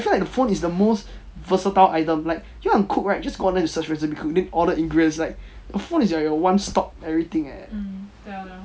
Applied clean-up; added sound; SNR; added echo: none; none; none; none.